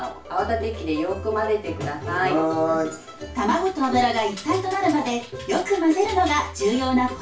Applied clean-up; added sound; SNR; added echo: none; none; none; reverberation time 0.3 s.